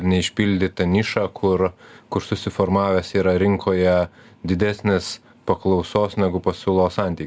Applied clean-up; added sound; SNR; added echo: none; none; none; none.